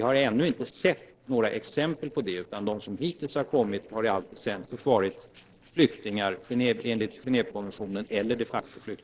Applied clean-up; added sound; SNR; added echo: neural separator model SepFormer DNS4.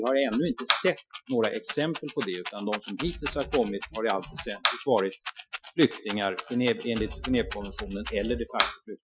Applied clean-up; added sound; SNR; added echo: classical method Wiener filter.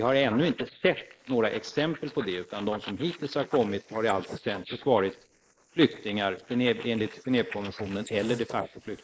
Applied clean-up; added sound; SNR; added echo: neural mask model Resemble Enhance denoiser.